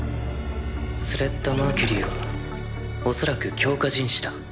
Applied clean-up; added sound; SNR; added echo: none; none; none; none.